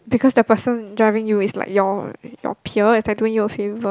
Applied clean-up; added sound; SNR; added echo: none; none; none; none.